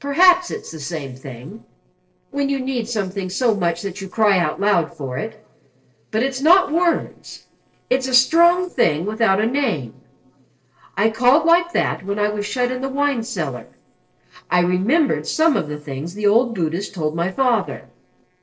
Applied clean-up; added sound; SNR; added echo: neural separator model SepFormer DNS4.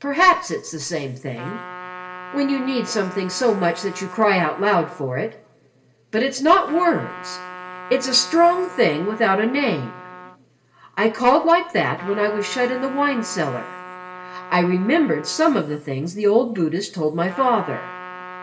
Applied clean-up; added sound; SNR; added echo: none; Trumpet; 16 dB; reverberation time 1.1 s.